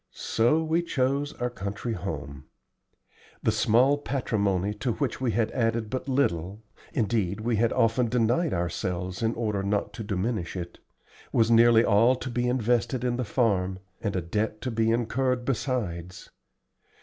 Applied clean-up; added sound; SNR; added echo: none; none; none; none.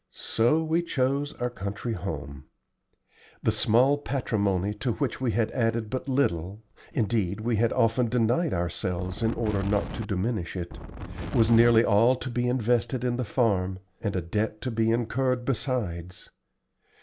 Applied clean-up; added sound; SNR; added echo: none; Wind; 8 dB; none.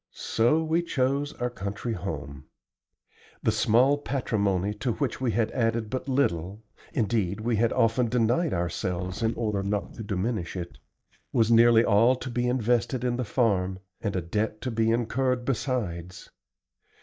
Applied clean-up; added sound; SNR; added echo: neural mask model DeepFilterNet 3.